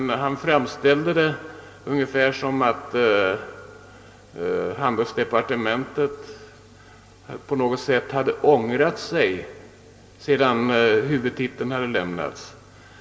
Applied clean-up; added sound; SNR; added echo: none; none; none; reverberation time 2.1 s.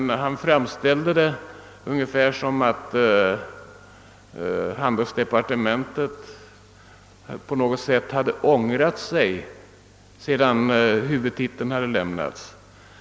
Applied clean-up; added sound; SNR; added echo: none; none; none; none.